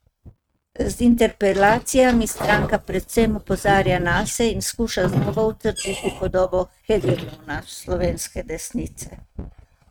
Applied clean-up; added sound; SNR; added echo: neural mask model RNNoise.